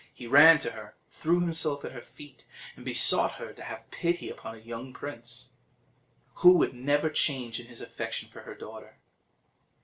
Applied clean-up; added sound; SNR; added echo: none; none; none; none.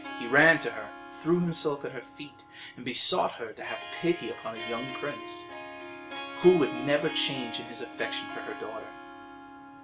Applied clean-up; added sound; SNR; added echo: none; Harp; 10 dB; none.